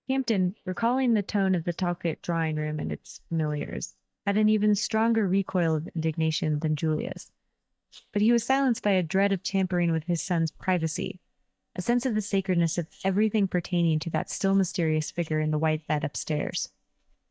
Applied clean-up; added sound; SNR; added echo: neural mask model DeepFilterNet 3.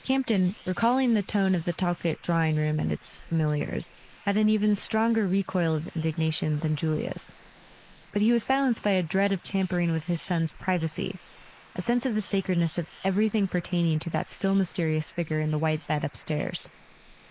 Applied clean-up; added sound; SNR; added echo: neural mask model Resemble Enhance denoiser.